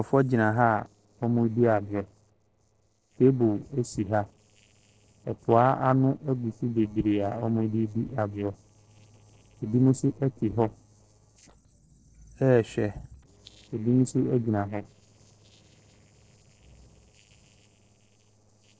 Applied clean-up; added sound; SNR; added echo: neural separator model SepFormer DNS4.